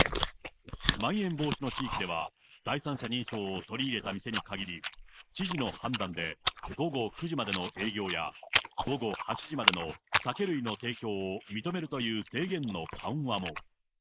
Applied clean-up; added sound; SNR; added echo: neural mask model Resemble Enhance denoiser.